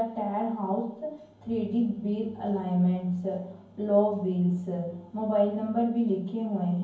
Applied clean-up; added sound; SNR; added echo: none; none; none; reverberation time 0.9 s.